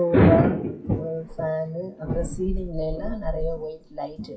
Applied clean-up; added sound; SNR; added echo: classical method WPE with log-MMSE.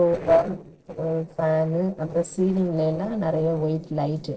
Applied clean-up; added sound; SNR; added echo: neural separator model SepFormer DNS4.